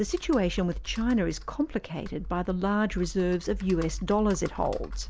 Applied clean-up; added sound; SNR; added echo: none; Computer keyboard; 10 dB; none.